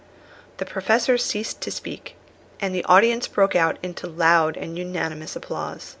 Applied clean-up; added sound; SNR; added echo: none; none; none; none.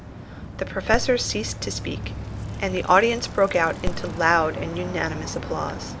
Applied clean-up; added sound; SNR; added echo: none; Dog + Bicycle; 7 dB; none.